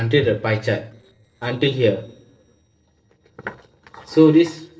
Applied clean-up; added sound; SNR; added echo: neural separator model SepFormer DNS4.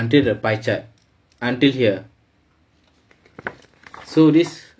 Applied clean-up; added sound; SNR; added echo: none; none; none; none.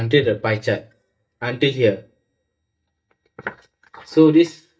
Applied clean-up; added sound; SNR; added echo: neural mask model DeepFilterNet 3.